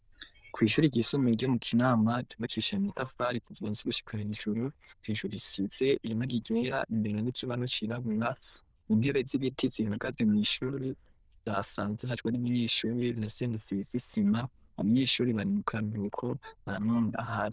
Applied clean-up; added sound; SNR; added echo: neural diffusion model UNIVERSE++.